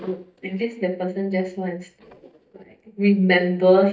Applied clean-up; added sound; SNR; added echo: neural mask model DeepFilterNet 3.